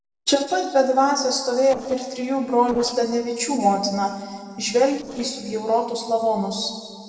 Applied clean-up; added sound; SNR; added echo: neural separator model SepFormer DNS4.